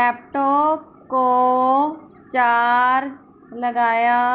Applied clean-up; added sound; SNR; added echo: none; none; none; none.